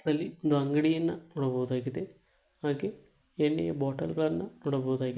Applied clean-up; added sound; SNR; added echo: none; none; none; none.